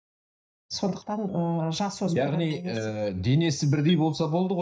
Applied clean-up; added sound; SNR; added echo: neural mask model DeepFilterNet 3.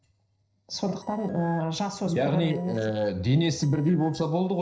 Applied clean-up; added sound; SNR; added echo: neural separator model SepFormer DNS4.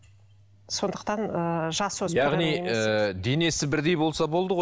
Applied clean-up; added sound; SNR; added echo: none; none; none; none.